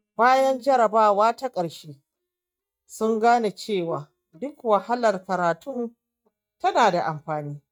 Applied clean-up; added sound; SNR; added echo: neural mask model DeepFilterNet 3.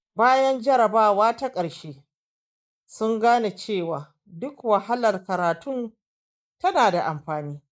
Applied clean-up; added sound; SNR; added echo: neural mask model Resemble Enhance denoiser.